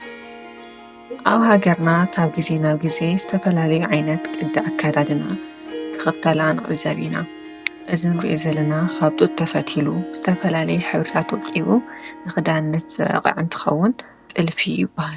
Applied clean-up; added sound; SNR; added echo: none; Harp; 12 dB; none.